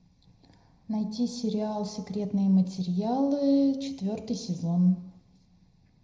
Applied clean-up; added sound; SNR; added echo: none; none; none; reverberation time 0.7 s.